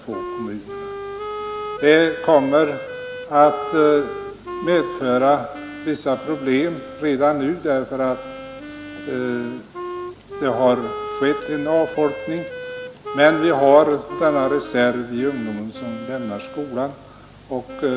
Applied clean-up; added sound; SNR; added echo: none; Wind instrument, woodwind instrument; 11 dB; none.